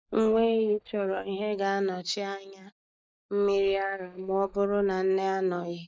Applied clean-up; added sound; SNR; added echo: neural mask model DeepFilterNet 3.